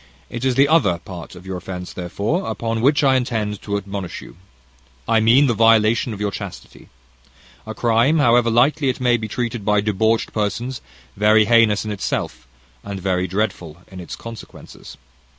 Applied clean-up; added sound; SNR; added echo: none; none; none; none.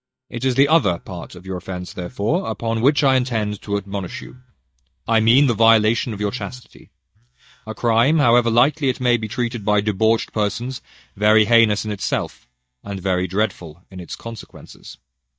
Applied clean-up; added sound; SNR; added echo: neural mask model DeepFilterNet 3.